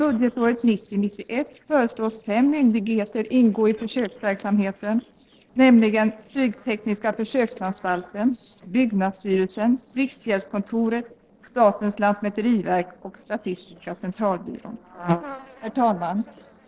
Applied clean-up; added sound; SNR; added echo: neural separator model SepFormer DNS4.